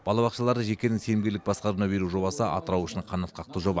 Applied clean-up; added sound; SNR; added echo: none; none; none; none.